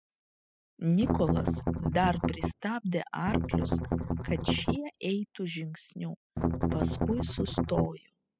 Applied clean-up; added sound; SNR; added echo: classical method spectral subtraction.